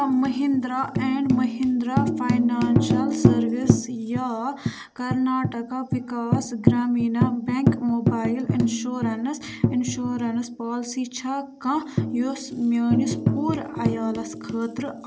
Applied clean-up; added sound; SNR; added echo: none; Tambourine; 0 dB; none.